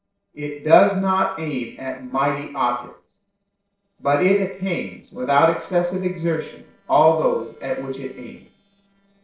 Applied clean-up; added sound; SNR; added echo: neural separator model SepFormer DNS4.